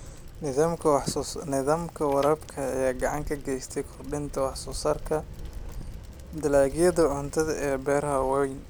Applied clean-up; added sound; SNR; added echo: none; Bicycle; 12 dB; none.